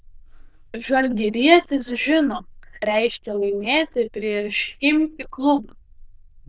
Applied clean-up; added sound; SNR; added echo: neural diffusion model UNIVERSE++.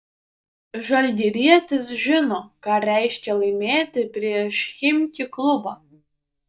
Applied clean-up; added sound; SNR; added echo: neural mask model DeepFilterNet 3.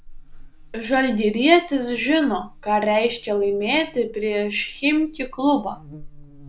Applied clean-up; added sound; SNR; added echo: none; Buzz; 19 dB; none.